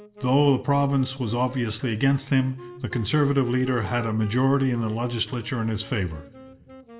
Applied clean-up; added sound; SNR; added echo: none; Wind instrument, woodwind instrument; 20 dB; reverberation time 0.7 s.